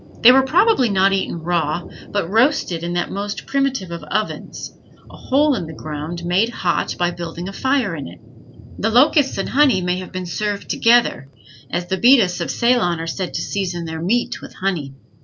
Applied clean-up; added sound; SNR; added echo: none; Thunder; 18 dB; none.